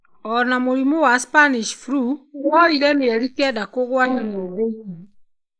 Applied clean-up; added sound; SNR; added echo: neural mask model Resemble Enhance denoiser.